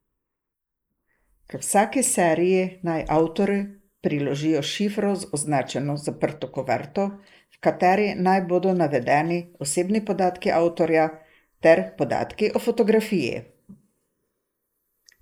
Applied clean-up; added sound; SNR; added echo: neural mask model Resemble Enhance denoiser.